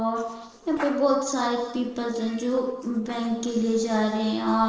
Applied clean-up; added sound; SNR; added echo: neural separator model SepFormer DNS4.